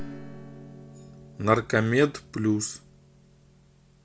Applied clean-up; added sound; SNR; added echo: none; Acoustic guitar / Strum; 18 dB; none.